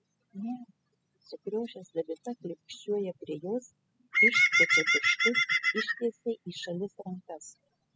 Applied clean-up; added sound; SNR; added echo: classical method spectral subtraction.